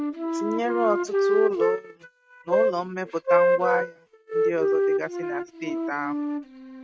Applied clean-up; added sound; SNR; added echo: neural mask model RNNoise.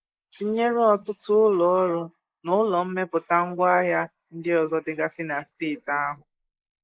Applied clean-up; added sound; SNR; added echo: neural mask model Resemble Enhance denoiser.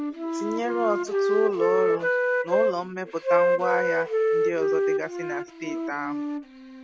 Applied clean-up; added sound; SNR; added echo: none; Wind instrument, woodwind instrument; -5 dB; none.